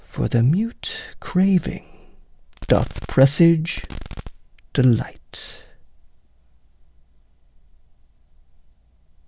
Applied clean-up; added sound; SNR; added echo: none; Fireworks; 10 dB; none.